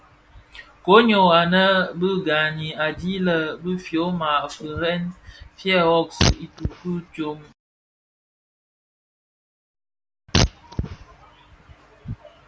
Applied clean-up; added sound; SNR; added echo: none; Fart; 2 dB; none.